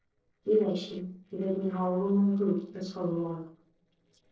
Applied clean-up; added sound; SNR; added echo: neural separator model SepFormer DNS4.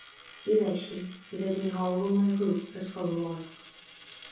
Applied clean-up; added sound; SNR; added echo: none; Coin (dropping); 19 dB; reverberation time 0.6 s.